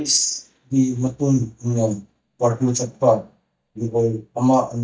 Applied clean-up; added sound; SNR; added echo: neural mask model DeepFilterNet 3.